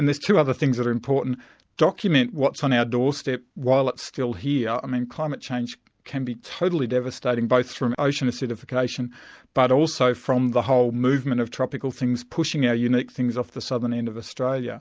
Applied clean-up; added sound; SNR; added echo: none; none; none; none.